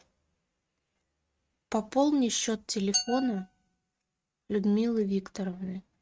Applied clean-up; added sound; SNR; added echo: neural mask model RNNoise.